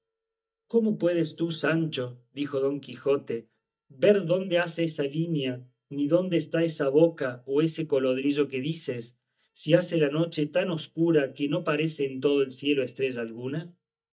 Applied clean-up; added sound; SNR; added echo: neural mask model DeepFilterNet 3.